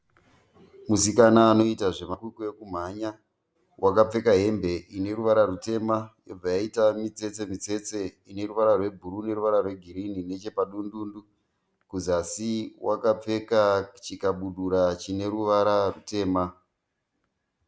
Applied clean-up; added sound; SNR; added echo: none; none; none; none.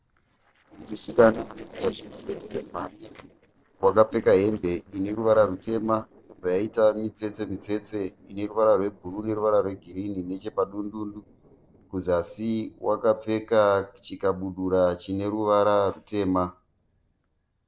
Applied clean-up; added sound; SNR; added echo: neural separator model SepFormer DNS4.